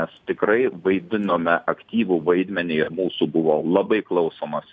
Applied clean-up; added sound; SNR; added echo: none; none; none; none.